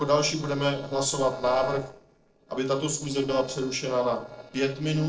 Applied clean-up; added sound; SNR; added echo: neural separator model SepFormer DNS4.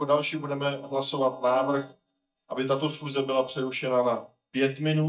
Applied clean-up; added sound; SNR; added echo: neural mask model DeepFilterNet 3.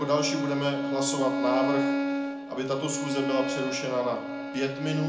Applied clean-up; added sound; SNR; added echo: none; Bowed string instrument; 1 dB; reverberation time 0.4 s.